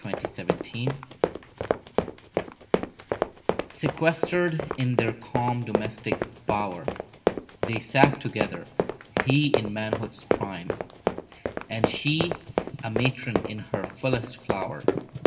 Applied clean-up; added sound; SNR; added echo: none; Run; 0 dB; reverberation time 1.8 s.